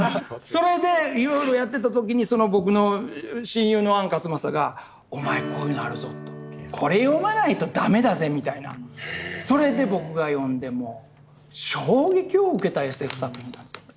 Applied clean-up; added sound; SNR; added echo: none; Strum; 18 dB; none.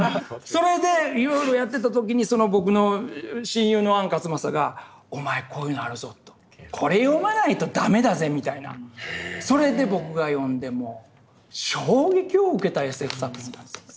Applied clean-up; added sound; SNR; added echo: none; none; none; none.